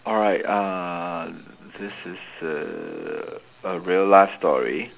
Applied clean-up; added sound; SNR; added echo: none; none; none; none.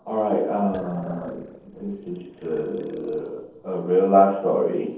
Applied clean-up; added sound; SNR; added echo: neural separator model SepFormer DNS4.